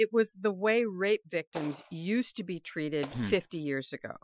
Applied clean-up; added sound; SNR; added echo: classical method Wiener filter.